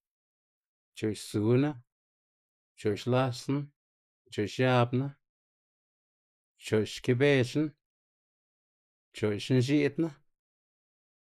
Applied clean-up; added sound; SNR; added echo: neural mask model Resemble Enhance denoiser.